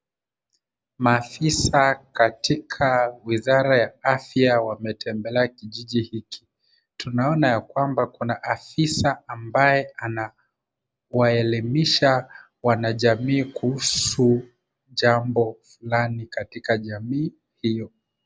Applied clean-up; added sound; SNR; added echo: none; none; none; none.